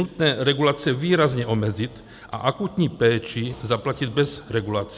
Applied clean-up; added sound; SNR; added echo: none; none; none; none.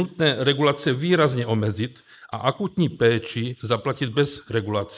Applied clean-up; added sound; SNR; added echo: neural mask model Resemble Enhance denoiser.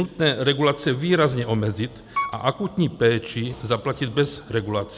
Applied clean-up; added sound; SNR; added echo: none; Piano; 11 dB; none.